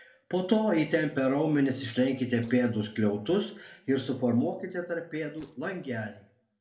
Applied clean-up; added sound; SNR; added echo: neural separator model SepFormer DNS4.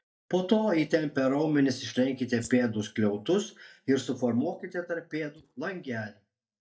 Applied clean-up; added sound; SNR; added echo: neural mask model DeepFilterNet 3.